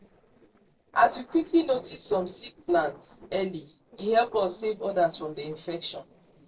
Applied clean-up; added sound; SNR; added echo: neural separator model SepFormer DNS4.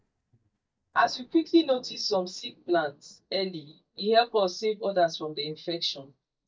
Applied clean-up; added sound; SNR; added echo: neural mask model DeepFilterNet 3.